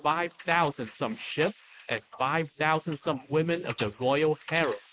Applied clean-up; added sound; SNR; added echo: neural mask model Resemble Enhance denoiser.